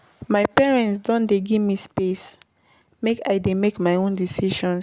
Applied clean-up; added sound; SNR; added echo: none; none; none; none.